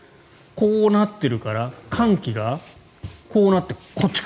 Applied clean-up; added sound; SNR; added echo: none; none; none; none.